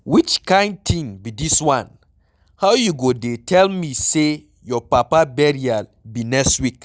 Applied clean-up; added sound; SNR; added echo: none; none; none; none.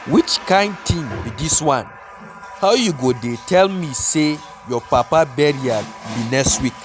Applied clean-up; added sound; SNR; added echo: none; Water tap, faucet; 16 dB; none.